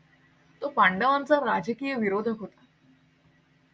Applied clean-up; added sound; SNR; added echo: none; none; none; none.